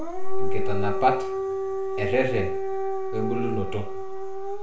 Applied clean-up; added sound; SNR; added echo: none; Siren / Dog; 7 dB; reverberation time 0.4 s.